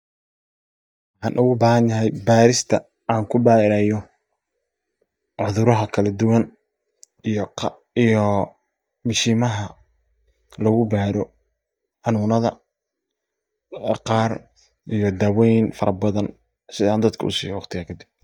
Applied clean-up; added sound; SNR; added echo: neural mask model DeepFilterNet 3.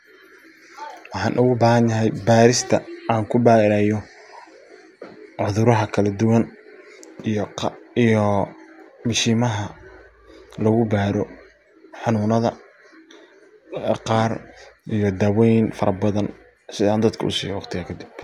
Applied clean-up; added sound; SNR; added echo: none; none; none; none.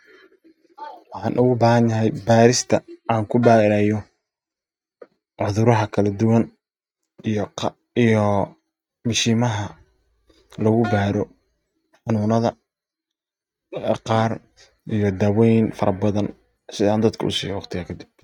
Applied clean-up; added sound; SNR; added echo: neural mask model RNNoise.